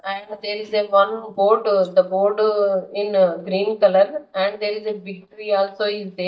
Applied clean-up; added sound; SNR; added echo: neural mask model DeepFilterNet 3.